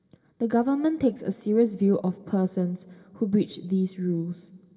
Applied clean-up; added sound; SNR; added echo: none; none; none; reverberation time 2.4 s.